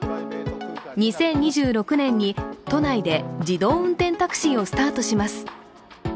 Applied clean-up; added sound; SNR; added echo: none; none; none; none.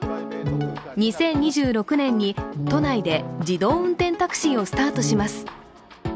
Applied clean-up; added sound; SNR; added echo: none; Brass instrument; 8 dB; none.